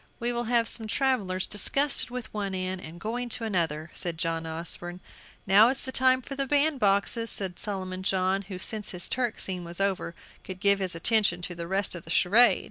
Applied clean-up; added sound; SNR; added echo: none; none; none; none.